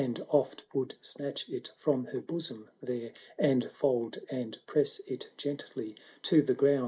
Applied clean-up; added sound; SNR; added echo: neural mask model Resemble Enhance denoiser.